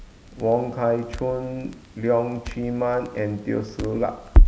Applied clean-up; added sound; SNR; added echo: none; Crackle; -1 dB; none.